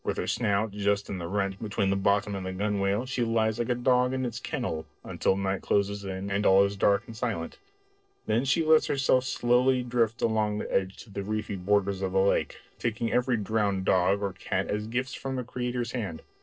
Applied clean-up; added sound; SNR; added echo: neural separator model SepFormer DNS4.